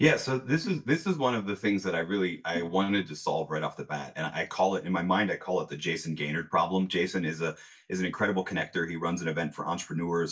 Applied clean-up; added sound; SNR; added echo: neural mask model DeepFilterNet 3.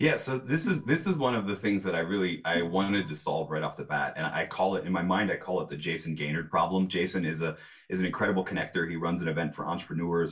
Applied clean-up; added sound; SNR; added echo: neural separator model SepFormer DNS4.